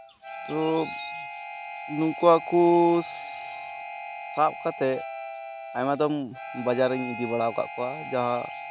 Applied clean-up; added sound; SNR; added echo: none; Harmonica; 10 dB; none.